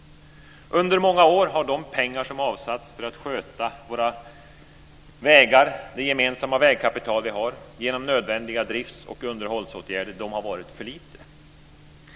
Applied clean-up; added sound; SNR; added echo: none; none; none; none.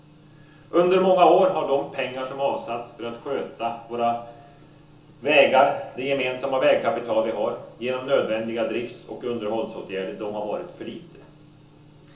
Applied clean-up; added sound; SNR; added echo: none; none; none; reverberation time 0.8 s.